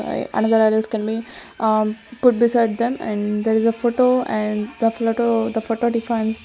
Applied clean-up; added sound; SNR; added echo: none; none; none; none.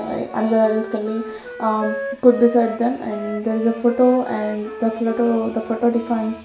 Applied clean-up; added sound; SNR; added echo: none; Wind instrument, woodwind instrument; 13 dB; reverberation time 0.6 s.